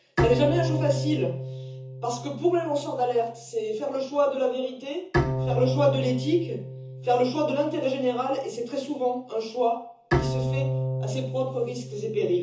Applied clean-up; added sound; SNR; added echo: none; Bowed string instrument; 4 dB; reverberation time 0.6 s.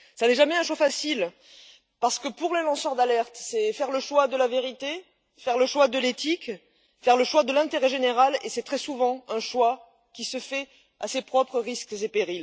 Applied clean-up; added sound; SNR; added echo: none; none; none; none.